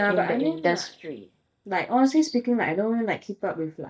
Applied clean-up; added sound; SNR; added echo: neural mask model DeepFilterNet 3.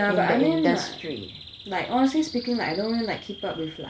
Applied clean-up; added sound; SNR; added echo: none; Bird vocalization, bird call, bird song; 17 dB; none.